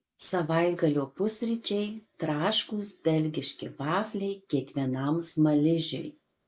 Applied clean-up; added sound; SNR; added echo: none; none; none; none.